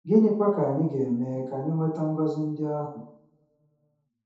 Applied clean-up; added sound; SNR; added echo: none; none; none; reverberation time 0.8 s.